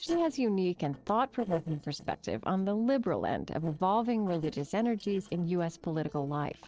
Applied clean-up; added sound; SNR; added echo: neural separator model SepFormer DNS4.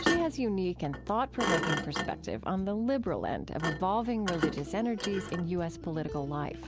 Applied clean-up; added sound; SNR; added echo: none; Thump, thud; 5 dB; none.